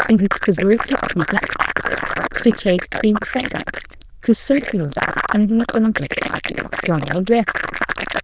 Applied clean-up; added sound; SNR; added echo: neural diffusion model UNIVERSE++.